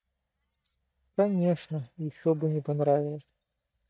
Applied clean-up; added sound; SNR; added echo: neural mask model DeepFilterNet 3.